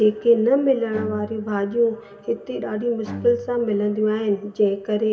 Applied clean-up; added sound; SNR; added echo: none; Bowed string instrument; 17 dB; reverberation time 0.7 s.